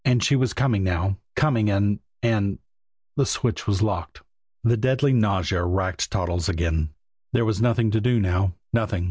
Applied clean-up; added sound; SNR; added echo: none; none; none; none.